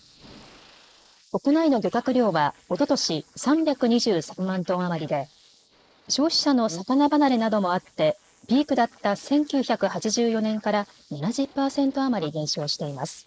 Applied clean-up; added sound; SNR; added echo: neural mask model Resemble Enhance denoiser.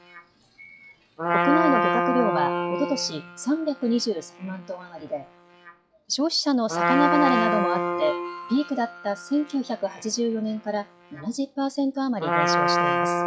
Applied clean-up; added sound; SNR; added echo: classical method log-MMSE.